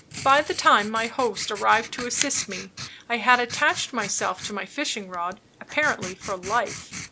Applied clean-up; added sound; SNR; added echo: none; Writing; 13 dB; none.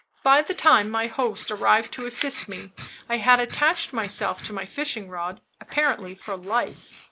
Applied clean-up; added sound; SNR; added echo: neural mask model Resemble Enhance denoiser.